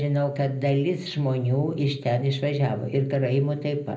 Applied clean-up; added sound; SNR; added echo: none; none; none; reverberation time 0.4 s.